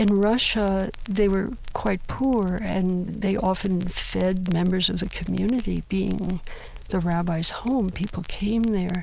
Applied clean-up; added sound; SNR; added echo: none; Crackle; 11 dB; none.